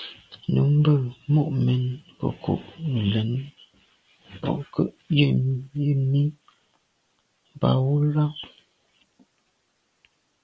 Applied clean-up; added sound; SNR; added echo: none; none; none; none.